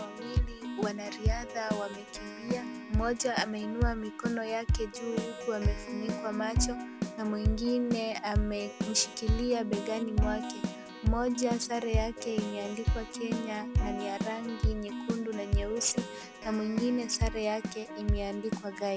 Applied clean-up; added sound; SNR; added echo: none; Keyboard (musical); -1 dB; none.